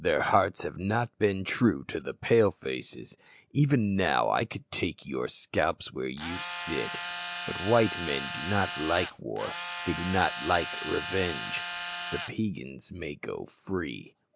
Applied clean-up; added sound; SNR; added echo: none; Tools; 5 dB; none.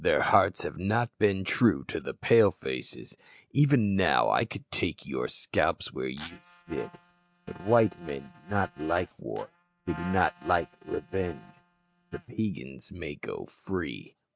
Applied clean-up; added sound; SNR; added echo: neural mask model RNNoise.